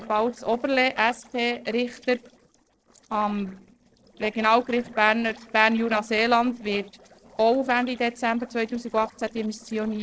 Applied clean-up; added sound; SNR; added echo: neural separator model SepFormer DNS4.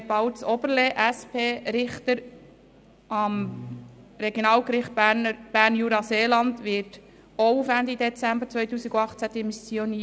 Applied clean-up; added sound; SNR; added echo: none; none; none; none.